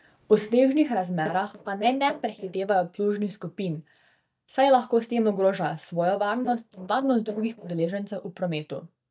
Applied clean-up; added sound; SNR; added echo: neural mask model DeepFilterNet 3.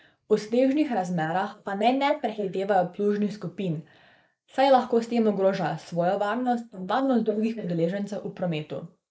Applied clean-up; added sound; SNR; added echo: neural mask model Resemble Enhance denoiser.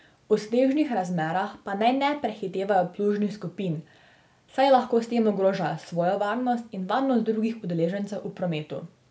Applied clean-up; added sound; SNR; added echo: none; none; none; none.